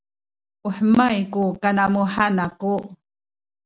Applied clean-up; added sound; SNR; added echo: none; none; none; none.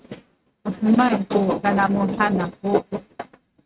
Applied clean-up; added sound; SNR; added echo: neural mask model RNNoise.